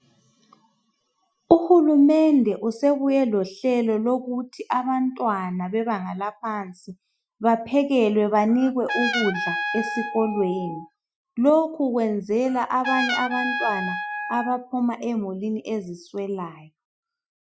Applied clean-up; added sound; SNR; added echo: classical method Wiener filter.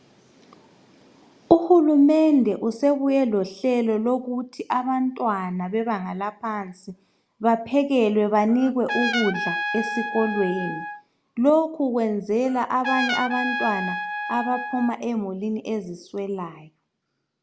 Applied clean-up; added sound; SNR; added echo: none; Trumpet; 7 dB; none.